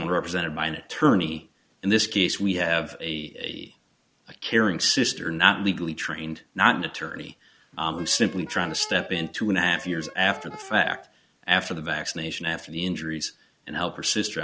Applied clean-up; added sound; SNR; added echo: none; Wind instrument, woodwind instrument; 18 dB; none.